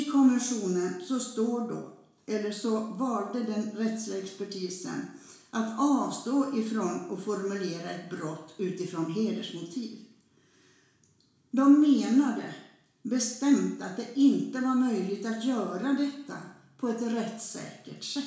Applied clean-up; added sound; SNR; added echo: none; none; none; reverberation time 0.7 s.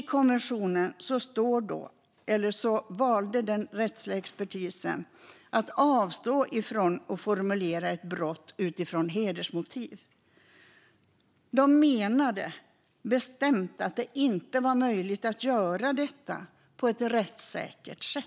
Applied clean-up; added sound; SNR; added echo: none; none; none; none.